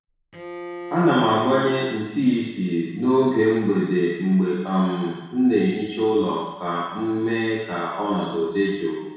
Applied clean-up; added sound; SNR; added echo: none; Bowed string instrument; 14 dB; reverberation time 1.1 s.